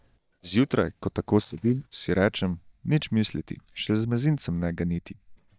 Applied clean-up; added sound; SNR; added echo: neural mask model DeepFilterNet 3.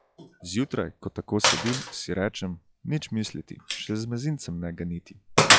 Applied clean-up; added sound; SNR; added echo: classical method log-MMSE.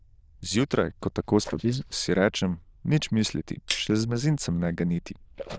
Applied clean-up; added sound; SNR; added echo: neural diffusion model UNIVERSE++.